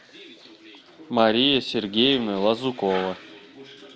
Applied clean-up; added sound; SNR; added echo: none; none; none; none.